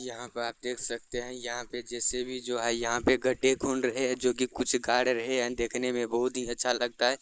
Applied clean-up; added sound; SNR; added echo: neural mask model Resemble Enhance denoiser.